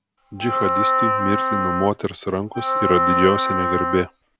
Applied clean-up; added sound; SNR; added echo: none; Wind instrument, woodwind instrument; -1 dB; none.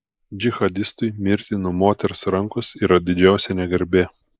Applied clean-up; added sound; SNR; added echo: neural mask model Resemble Enhance denoiser.